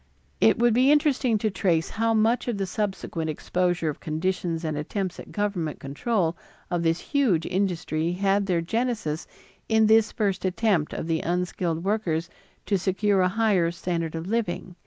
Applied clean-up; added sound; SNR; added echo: none; none; none; none.